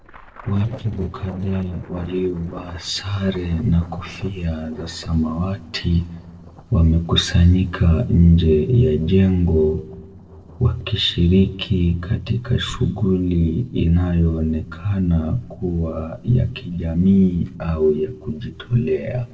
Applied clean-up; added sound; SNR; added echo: neural separator model SepFormer DNS4.